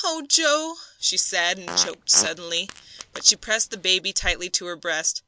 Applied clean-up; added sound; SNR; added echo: none; Fart; 15 dB; none.